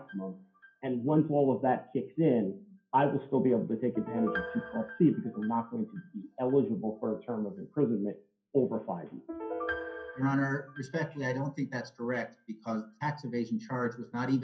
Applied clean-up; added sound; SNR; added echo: classical method WPE with log-MMSE.